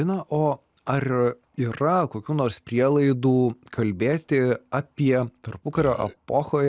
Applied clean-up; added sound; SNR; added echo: none; Burping, eructation; 14 dB; none.